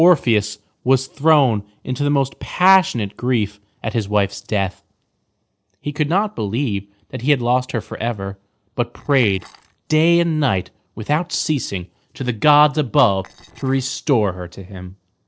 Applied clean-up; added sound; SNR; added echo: neural separator model SepFormer DNS4.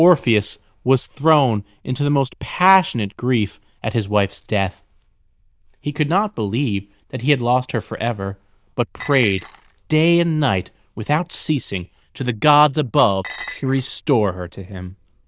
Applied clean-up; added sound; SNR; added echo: neural diffusion model UNIVERSE++.